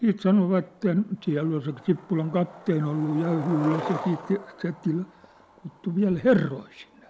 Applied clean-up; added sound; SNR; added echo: none; Skateboard; 15 dB; none.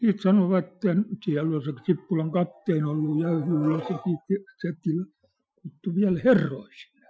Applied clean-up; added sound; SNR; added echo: classical method Wiener filter.